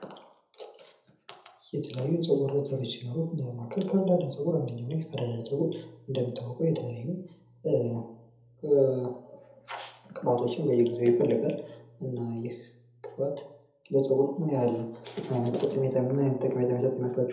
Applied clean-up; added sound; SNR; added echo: none; none; none; reverberation time 0.7 s.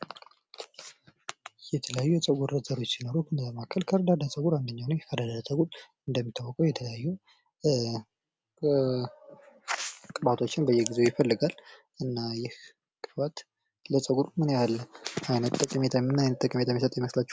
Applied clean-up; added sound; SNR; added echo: none; none; none; none.